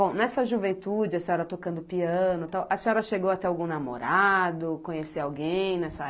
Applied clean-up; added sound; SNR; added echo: none; none; none; none.